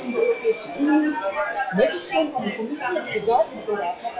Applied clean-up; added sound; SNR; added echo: classical method WPE with log-MMSE.